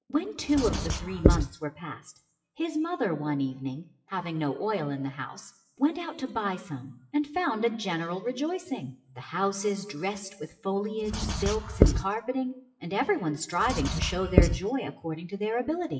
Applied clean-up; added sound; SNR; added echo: classical method WPE with log-MMSE.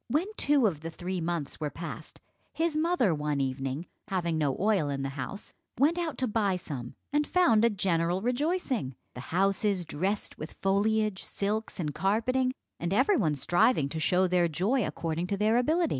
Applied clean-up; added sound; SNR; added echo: none; none; none; none.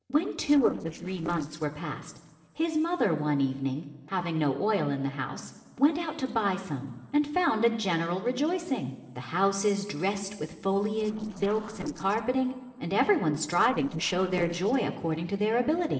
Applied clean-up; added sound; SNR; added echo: neural separator model SepFormer DNS4.